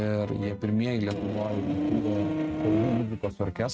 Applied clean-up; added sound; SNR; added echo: neural mask model RNNoise.